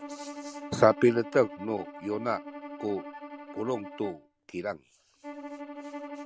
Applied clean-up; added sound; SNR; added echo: none; Bowed string instrument; 12 dB; none.